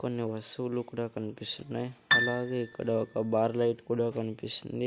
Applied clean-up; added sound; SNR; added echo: none; Piano; 1 dB; none.